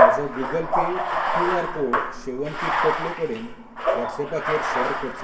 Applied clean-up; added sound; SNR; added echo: none; Bathtub (filling or washing); -5 dB; reverberation time 0.2 s.